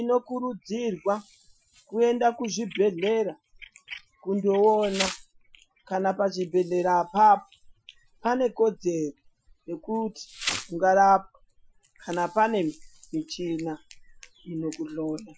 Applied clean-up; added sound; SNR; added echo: classical method Wiener filter.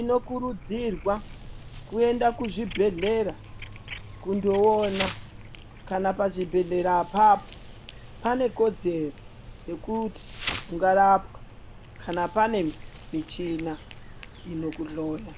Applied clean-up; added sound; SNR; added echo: none; Cat + Insect; 13 dB; none.